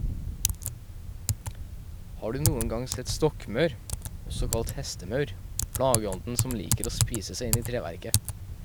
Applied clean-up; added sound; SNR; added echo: none; Typing + Wind; -1 dB; none.